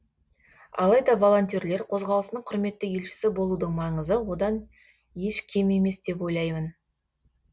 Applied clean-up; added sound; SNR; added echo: none; none; none; none.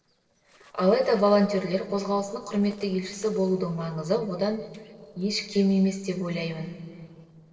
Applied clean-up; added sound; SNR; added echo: neural separator model SepFormer DNS4.